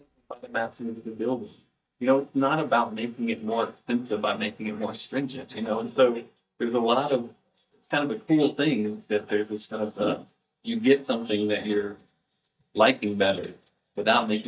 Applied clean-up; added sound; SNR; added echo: neural mask model DeepFilterNet 3.